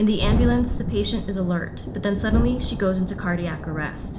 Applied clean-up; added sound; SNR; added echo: none; Thunderstorm; 2 dB; reverberation time 0.4 s.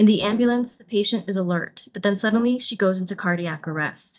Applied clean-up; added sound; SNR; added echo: neural mask model DeepFilterNet 3.